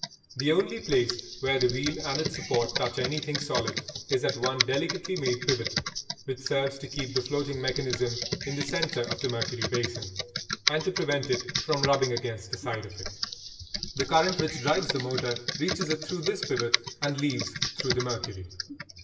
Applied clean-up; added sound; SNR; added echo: none; Computer keyboard; 4 dB; reverberation time 1.0 s.